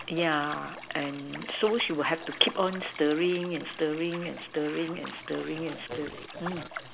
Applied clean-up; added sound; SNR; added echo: none; Liquid; 14 dB; none.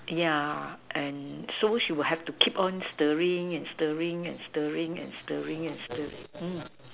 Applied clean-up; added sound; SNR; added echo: none; none; none; none.